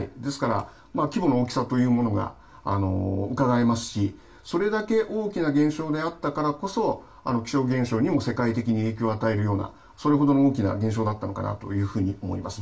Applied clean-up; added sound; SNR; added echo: none; none; none; reverberation time 0.2 s.